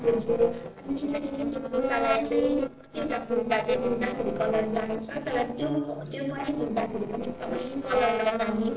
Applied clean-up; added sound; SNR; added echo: neural separator model SepFormer DNS4.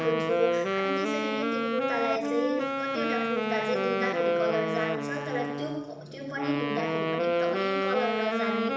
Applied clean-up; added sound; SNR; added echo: none; Wind instrument, woodwind instrument; -3 dB; reverberation time 0.7 s.